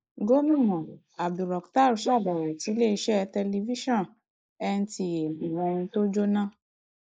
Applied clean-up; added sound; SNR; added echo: neural mask model Resemble Enhance denoiser.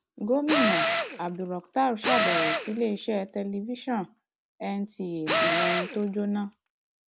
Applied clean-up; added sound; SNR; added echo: none; Tools; -3 dB; none.